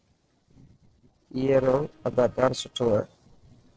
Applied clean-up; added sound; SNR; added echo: neural separator model SepFormer DNS4.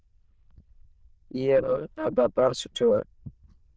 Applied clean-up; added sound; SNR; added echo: neural diffusion model UNIVERSE++.